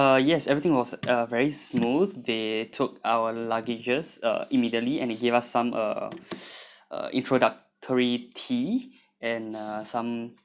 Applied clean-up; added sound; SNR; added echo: none; none; none; none.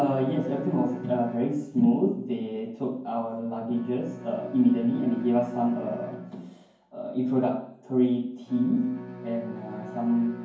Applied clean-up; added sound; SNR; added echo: none; Bowed string instrument; 15 dB; reverberation time 0.9 s.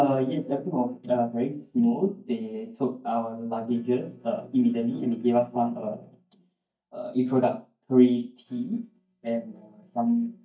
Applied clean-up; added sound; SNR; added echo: neural mask model DeepFilterNet 3.